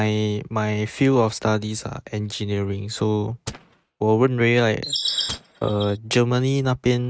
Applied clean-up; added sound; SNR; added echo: neural mask model RNNoise.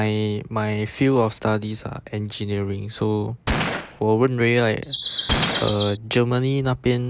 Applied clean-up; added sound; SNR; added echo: none; Gunshot, gunfire + Bird vocalization, bird call, bird song; 3 dB; none.